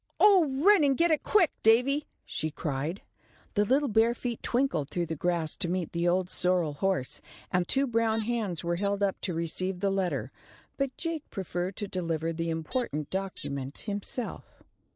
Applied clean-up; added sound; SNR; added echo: neural mask model Resemble Enhance denoiser.